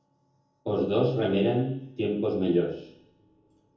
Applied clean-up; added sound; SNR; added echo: none; none; none; reverberation time 0.7 s.